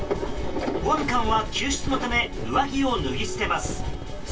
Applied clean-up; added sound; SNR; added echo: none; Walk, footsteps; 7 dB; reverberation time 0.2 s.